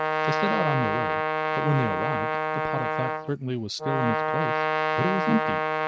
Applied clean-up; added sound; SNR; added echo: neural mask model RNNoise.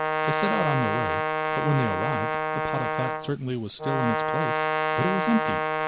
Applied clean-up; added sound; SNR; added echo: none; Brass instrument; -3 dB; none.